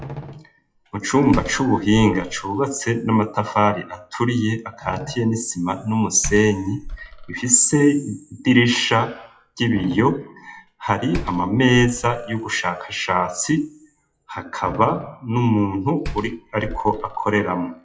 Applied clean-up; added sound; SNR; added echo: classical method WPE with log-MMSE.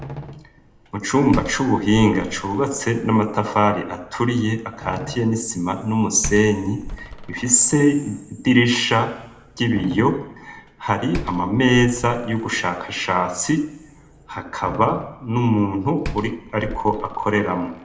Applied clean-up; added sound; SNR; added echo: none; Slam; 15 dB; reverberation time 0.6 s.